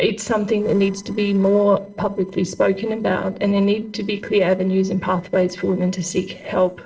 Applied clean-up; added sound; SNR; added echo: neural separator model SepFormer DNS4.